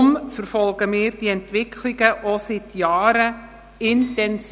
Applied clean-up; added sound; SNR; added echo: none; none; none; none.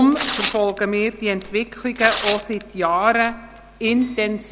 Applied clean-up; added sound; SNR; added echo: none; Tearing; 10 dB; none.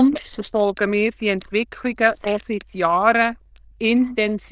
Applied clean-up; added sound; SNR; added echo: neural diffusion model UNIVERSE++.